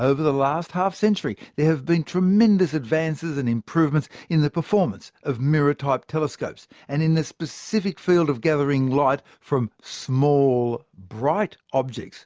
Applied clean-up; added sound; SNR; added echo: none; none; none; none.